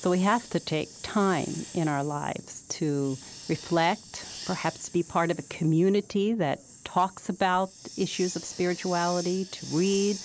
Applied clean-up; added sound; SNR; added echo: none; Hiss; 16 dB; none.